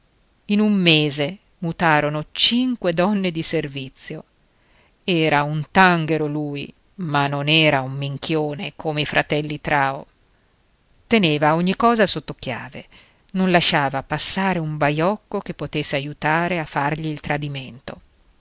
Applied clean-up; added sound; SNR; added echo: none; none; none; none.